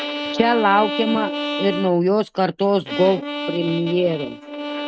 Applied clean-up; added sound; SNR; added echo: neural mask model RNNoise.